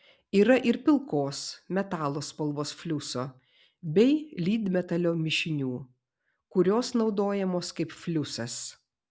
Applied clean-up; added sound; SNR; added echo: none; none; none; none.